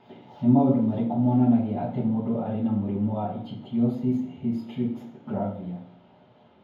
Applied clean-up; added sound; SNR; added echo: none; none; none; reverberation time 0.9 s.